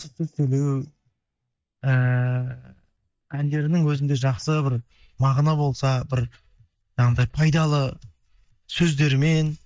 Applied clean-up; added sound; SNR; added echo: neural mask model DeepFilterNet 3.